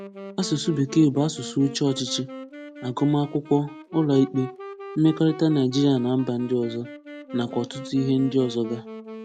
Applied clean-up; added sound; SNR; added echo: none; Wind instrument, woodwind instrument; 15 dB; none.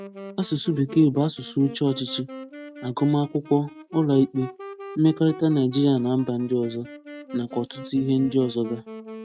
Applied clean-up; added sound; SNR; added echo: neural mask model RNNoise.